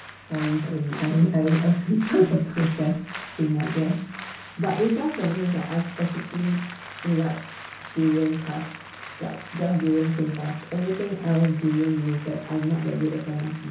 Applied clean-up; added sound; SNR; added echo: none; Applause; 15 dB; reverberation time 0.6 s.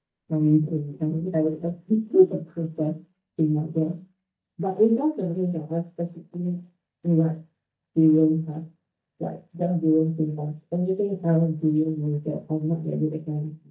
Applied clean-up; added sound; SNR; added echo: neural mask model DeepFilterNet 3.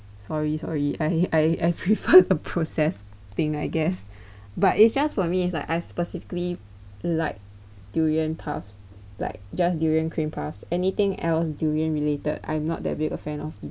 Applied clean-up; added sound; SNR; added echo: none; none; none; none.